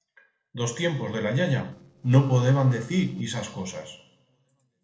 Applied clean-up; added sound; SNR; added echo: neural separator model SepFormer DNS4.